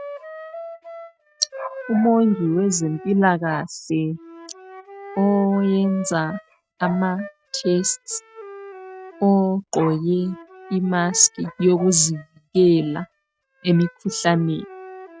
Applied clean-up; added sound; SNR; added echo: neural mask model RNNoise.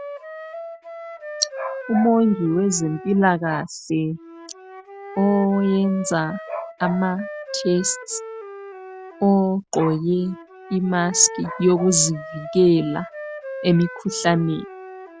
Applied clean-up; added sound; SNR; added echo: none; Wind instrument, woodwind instrument; 14 dB; none.